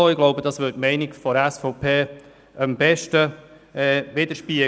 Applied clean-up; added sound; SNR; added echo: none; none; none; none.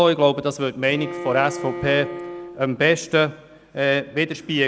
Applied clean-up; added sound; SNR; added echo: none; Bowed string instrument; 11 dB; none.